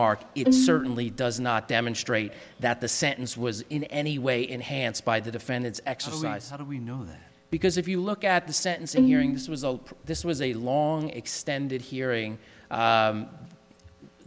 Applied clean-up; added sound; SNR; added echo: none; Bowed string instrument; -4 dB; none.